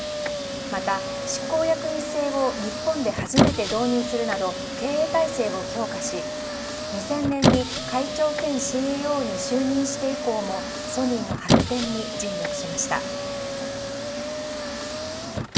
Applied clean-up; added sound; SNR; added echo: none; Squeak; 0 dB; reverberation time 1.0 s.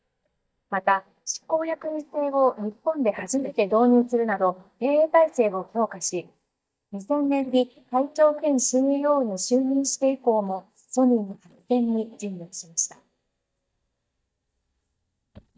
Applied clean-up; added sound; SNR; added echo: neural mask model DeepFilterNet 3.